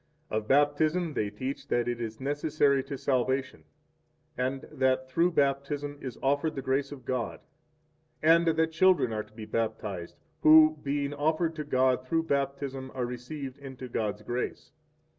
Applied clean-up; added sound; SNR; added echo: none; none; none; none.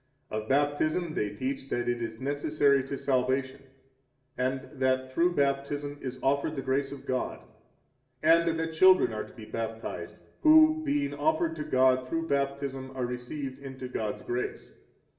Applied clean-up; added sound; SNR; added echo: none; none; none; reverberation time 0.7 s.